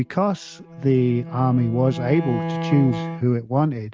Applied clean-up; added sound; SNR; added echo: neural mask model RNNoise.